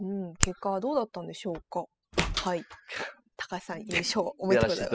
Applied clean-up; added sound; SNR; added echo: classical method spectral subtraction.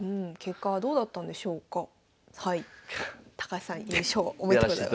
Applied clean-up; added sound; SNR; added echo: none; none; none; none.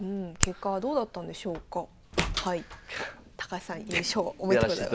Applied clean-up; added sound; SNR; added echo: none; Hands + Slam; 6 dB; none.